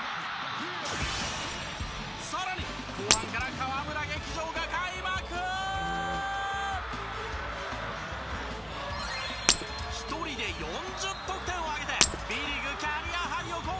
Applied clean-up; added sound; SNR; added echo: none; Shatter; 0 dB; none.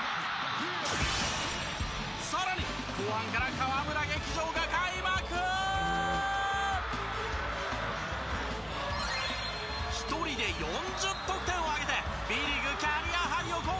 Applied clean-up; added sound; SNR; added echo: none; none; none; none.